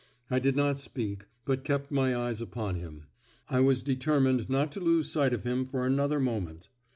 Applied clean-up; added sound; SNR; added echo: none; none; none; none.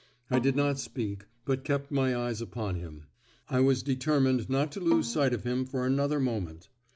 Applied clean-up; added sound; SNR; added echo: none; Bowed string instrument; 13 dB; none.